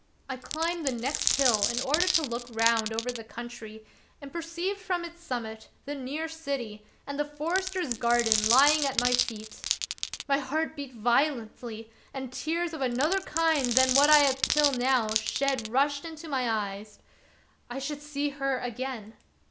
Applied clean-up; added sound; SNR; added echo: none; Glass; 2 dB; none.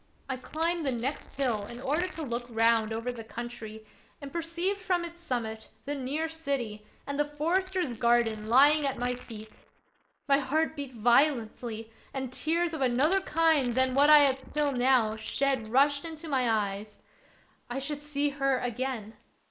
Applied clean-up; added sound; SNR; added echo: neural mask model Resemble Enhance denoiser.